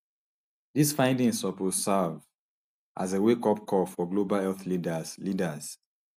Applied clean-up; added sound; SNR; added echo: none; none; none; none.